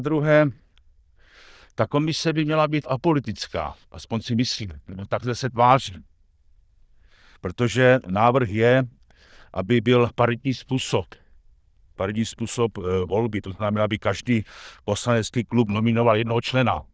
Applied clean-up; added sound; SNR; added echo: neural diffusion model UNIVERSE++.